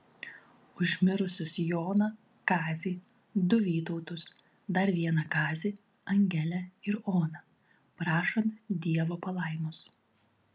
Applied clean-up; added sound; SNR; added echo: none; none; none; none.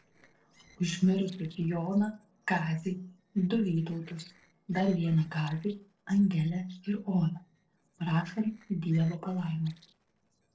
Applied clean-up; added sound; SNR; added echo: neural separator model SepFormer DNS4.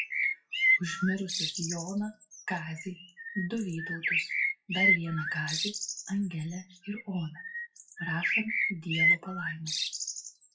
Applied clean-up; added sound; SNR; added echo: classical method WPE with log-MMSE.